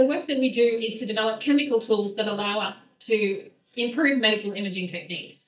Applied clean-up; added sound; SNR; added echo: neural mask model DeepFilterNet 3.